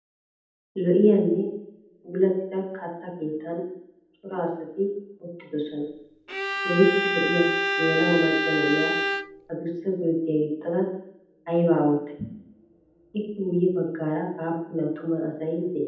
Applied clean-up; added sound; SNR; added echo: none; Bowed string instrument; 1 dB; reverberation time 0.8 s.